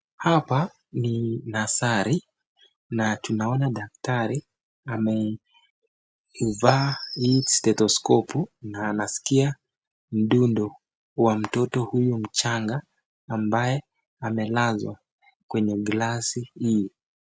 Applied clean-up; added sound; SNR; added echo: none; Bird vocalization, bird call, bird song; 13 dB; none.